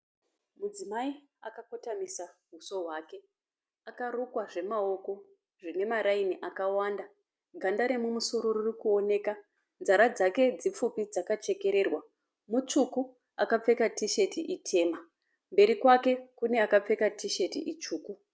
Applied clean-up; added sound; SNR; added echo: none; none; none; none.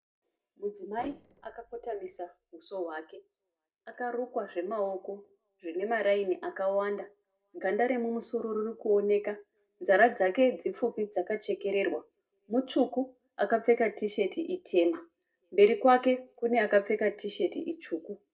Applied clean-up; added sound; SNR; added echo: neural separator model SepFormer DNS4.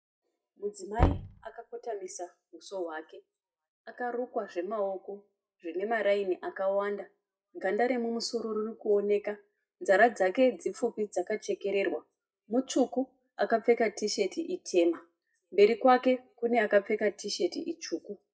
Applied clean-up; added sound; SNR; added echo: classical method WPE with log-MMSE.